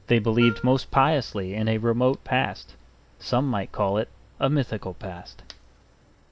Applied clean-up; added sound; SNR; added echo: none; Wind instrument, woodwind instrument; 13 dB; none.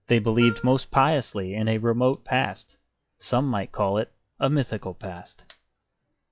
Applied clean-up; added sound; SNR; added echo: classical method log-MMSE.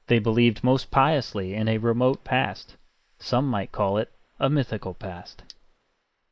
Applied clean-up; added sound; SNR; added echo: neural mask model Resemble Enhance denoiser.